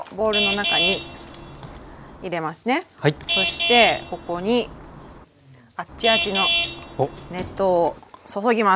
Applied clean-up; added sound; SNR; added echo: none; Traffic noise, roadway noise / Vehicle horn, car horn, honking; 1 dB; none.